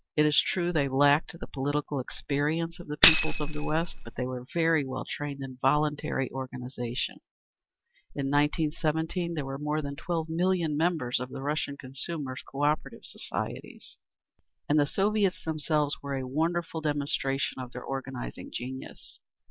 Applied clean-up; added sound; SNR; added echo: none; Tambourine; -4 dB; none.